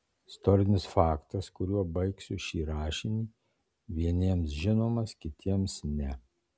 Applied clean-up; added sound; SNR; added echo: none; none; none; none.